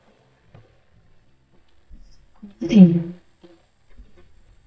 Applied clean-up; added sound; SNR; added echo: neural mask model DeepFilterNet 3.